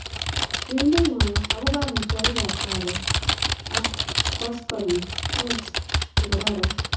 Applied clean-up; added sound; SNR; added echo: none; Typing; -4 dB; reverberation time 0.5 s.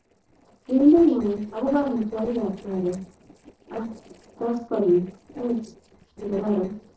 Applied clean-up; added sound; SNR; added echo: neural separator model SepFormer DNS4.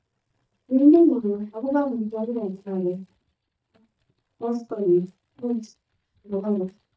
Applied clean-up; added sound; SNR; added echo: neural mask model DeepFilterNet 3.